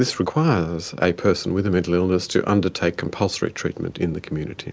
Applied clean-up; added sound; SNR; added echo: none; none; none; none.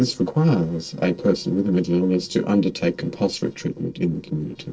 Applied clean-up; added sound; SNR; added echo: neural separator model SepFormer DNS4.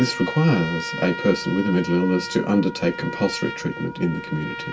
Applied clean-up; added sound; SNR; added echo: none; Trumpet; 10 dB; reverberation time 0.2 s.